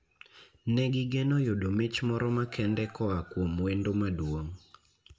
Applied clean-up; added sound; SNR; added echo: none; none; none; reverberation time 0.3 s.